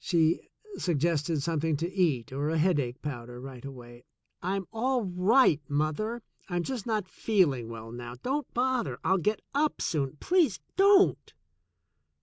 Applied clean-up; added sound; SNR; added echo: none; none; none; none.